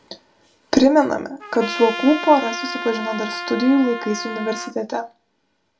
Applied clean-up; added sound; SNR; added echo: none; Trumpet; 9 dB; reverberation time 0.2 s.